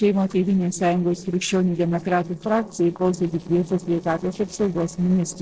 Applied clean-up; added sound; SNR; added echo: neural separator model SepFormer DNS4.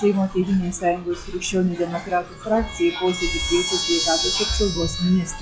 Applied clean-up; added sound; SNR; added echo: classical method log-MMSE.